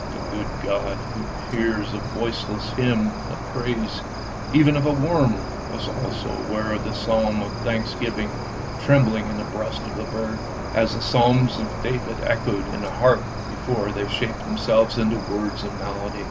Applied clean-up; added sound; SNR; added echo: none; Cricket; 5 dB; none.